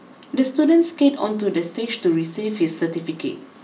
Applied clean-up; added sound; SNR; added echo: none; none; none; none.